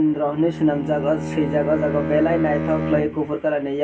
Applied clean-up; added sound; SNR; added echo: none; Bowed string instrument; 6 dB; reverberation time 0.2 s.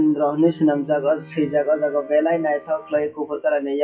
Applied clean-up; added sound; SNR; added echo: classical method WPE with log-MMSE.